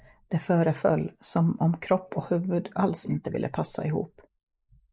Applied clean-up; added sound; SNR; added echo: neural mask model Resemble Enhance denoiser.